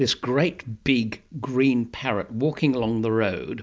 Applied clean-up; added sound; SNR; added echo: none; none; none; none.